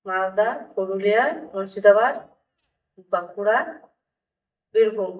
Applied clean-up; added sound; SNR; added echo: neural mask model DeepFilterNet 3.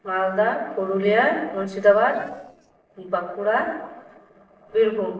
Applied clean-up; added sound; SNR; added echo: neural separator model SepFormer DNS4.